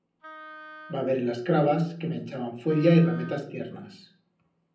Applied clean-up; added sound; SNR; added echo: none; Wind instrument, woodwind instrument; 19 dB; reverberation time 0.6 s.